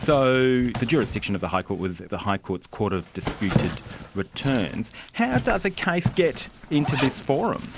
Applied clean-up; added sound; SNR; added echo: none; Zipper (clothing); 8 dB; none.